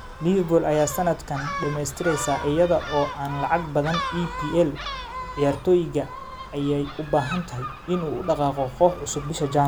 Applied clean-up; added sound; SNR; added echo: none; Gull, seagull; 10 dB; none.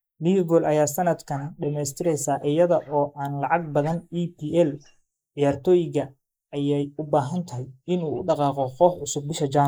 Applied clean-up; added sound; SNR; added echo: neural mask model Resemble Enhance denoiser.